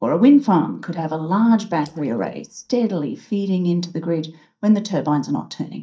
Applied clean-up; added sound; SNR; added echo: neural mask model DeepFilterNet 3.